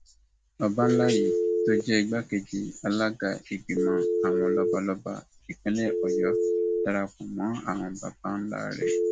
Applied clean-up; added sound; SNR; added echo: none; Telephone; 0 dB; none.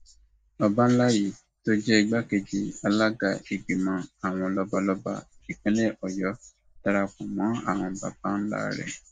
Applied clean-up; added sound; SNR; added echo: neural mask model Resemble Enhance denoiser.